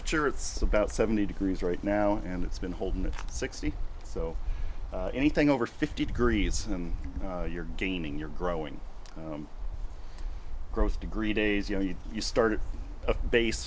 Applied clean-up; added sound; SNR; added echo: none; Wind; 1 dB; none.